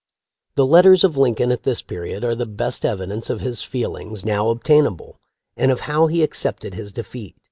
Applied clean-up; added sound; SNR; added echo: none; none; none; none.